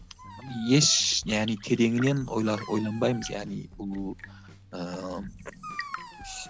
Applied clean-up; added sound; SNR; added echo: none; Tap / Fill (with liquid) / Trickle, dribble / Chirp, tweet / Engine + Dog; 16 dB; none.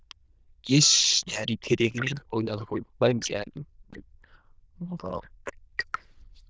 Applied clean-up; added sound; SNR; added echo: neural diffusion model UNIVERSE++.